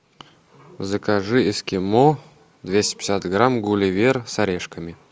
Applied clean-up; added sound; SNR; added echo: none; none; none; none.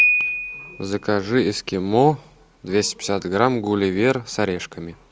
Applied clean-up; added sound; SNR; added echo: none; Piano; 6 dB; none.